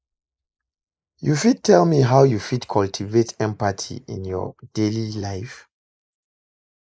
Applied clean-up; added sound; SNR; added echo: neural mask model Resemble Enhance denoiser.